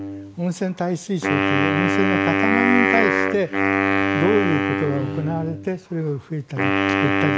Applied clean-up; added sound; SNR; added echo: none; Wind instrument, woodwind instrument; -3 dB; none.